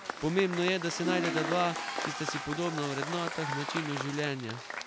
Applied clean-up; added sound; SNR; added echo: none; Applause / Crowd / Cheering + Ringtone; 4 dB; none.